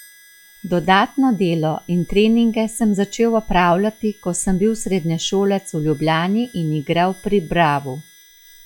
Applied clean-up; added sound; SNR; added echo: classical method log-MMSE.